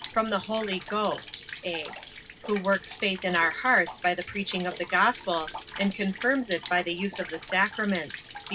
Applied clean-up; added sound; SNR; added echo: none; Rain; 12 dB; reverberation time 0.4 s.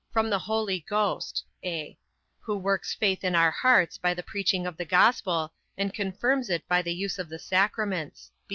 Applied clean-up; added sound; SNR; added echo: none; none; none; none.